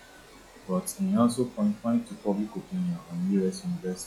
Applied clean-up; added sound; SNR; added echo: classical method log-MMSE.